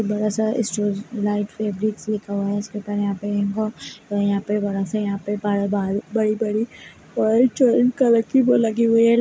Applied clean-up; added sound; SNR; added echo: none; none; none; none.